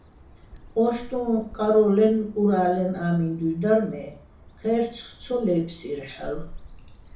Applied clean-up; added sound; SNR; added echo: none; Bird; 19 dB; reverberation time 0.6 s.